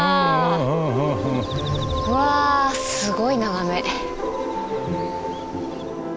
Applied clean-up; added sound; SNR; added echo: none; none; none; none.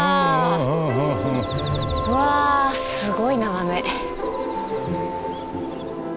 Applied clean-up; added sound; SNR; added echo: none; Wind instrument, woodwind instrument; 15 dB; none.